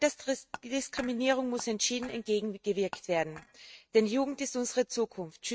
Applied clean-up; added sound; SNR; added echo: neural mask model RNNoise.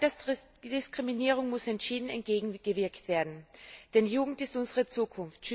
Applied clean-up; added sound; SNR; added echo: none; none; none; none.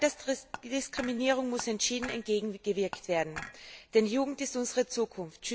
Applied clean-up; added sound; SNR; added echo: none; Dishes, pots, and pans / Chink, clink; 14 dB; none.